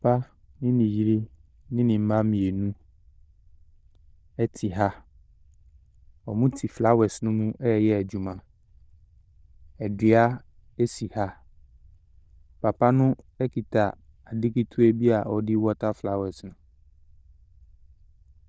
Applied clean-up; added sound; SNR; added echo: neural diffusion model UNIVERSE++.